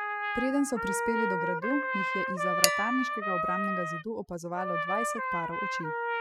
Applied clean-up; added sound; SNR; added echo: classical method spectral subtraction.